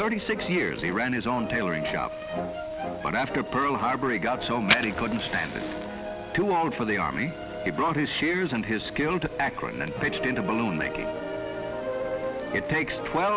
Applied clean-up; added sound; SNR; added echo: none; Fire; 13 dB; none.